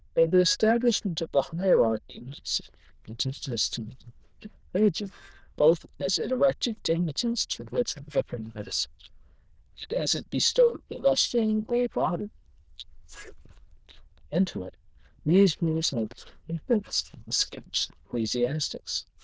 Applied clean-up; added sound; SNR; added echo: neural diffusion model UNIVERSE++.